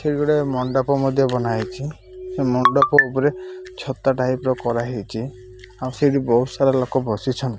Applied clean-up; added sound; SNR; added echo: none; Glass; 16 dB; none.